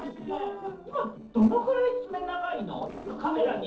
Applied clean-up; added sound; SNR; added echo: neural separator model SepFormer DNS4.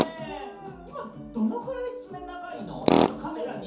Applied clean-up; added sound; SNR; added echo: none; Tools; -4 dB; reverberation time 0.5 s.